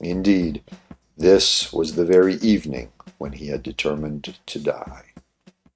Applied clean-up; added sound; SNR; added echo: neural mask model RNNoise.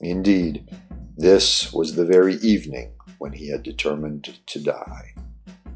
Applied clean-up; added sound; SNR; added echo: classical method log-MMSE.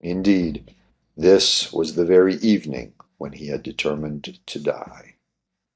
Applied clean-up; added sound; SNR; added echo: neural mask model DeepFilterNet 3.